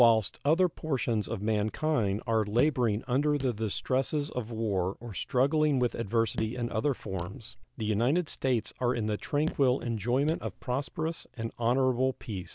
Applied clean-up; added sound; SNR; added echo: none; Raindrop / Drip; 15 dB; none.